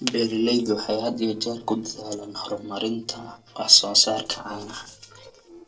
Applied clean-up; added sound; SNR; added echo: neural separator model SepFormer DNS4.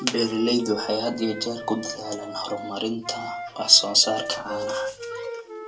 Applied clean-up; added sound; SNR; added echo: none; Wind instrument, woodwind instrument; 10 dB; reverberation time 0.2 s.